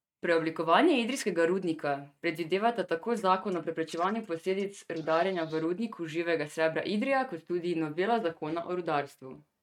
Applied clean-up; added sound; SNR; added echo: neural mask model RNNoise.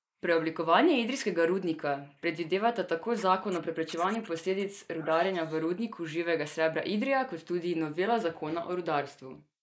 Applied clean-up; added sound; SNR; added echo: neural mask model Resemble Enhance denoiser.